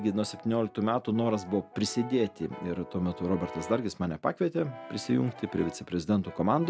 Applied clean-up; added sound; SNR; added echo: none; Brass instrument; 16 dB; none.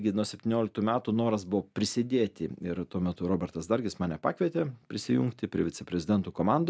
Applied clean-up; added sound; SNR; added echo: none; none; none; none.